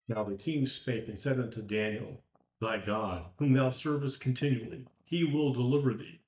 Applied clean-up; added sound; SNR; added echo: neural mask model DeepFilterNet 3.